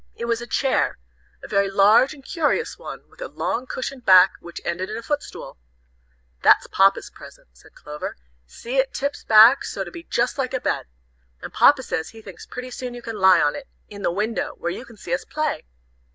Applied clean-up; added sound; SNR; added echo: none; none; none; none.